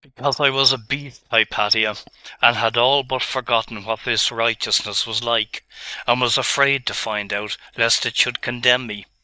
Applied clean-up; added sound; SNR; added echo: neural mask model DeepFilterNet 3.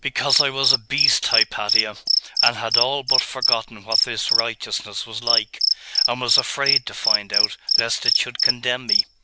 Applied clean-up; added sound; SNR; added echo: none; Cricket; -4 dB; none.